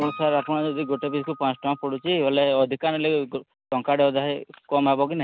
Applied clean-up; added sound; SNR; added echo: none; Acoustic guitar; 17 dB; none.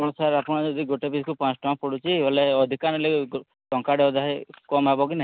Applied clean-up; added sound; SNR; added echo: none; none; none; none.